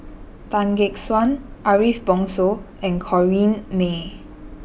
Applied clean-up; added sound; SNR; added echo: none; none; none; none.